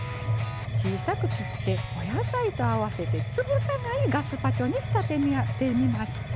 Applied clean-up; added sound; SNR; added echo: none; Mechanisms; 0 dB; none.